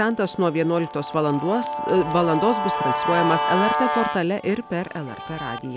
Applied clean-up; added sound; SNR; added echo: none; Guitar; 4 dB; none.